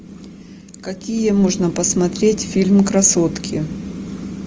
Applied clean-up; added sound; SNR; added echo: none; none; none; none.